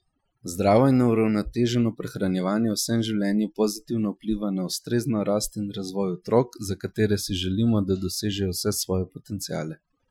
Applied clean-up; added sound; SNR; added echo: classical method Wiener filter.